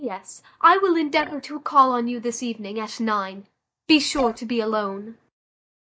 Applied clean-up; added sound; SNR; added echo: neural mask model DeepFilterNet 3.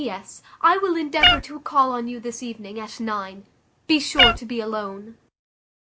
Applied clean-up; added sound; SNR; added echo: none; Meow; -5 dB; none.